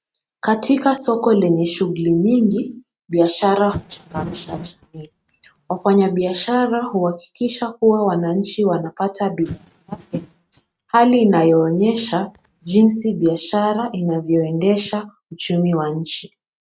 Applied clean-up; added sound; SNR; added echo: neural mask model RNNoise.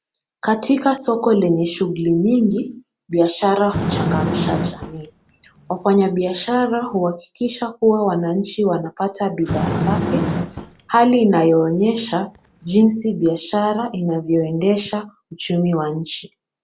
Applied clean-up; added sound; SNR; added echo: none; Fire; 6 dB; none.